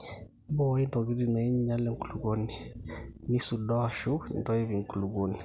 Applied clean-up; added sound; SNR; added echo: none; none; none; none.